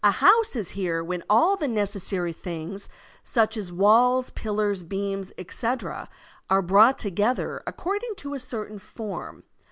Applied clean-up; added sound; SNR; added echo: none; none; none; none.